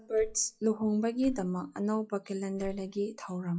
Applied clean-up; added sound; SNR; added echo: classical method log-MMSE.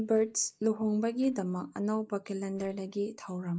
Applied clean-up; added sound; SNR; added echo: neural mask model DeepFilterNet 3.